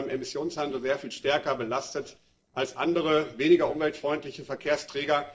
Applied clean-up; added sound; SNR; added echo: neural separator model SepFormer DNS4.